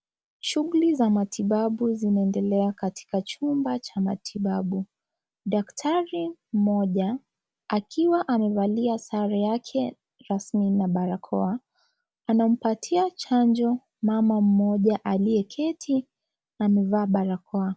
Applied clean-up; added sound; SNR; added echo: none; none; none; none.